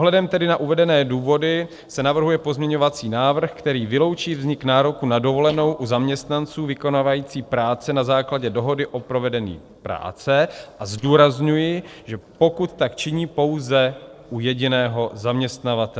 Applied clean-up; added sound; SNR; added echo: neural separator model SepFormer DNS4.